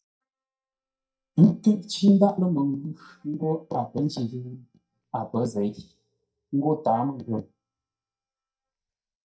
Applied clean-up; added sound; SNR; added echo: neural mask model DeepFilterNet 3.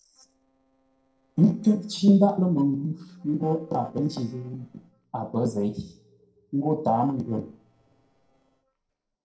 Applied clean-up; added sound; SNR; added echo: neural separator model SepFormer DNS4.